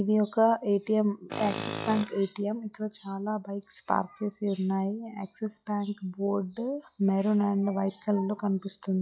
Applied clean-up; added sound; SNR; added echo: classical method log-MMSE.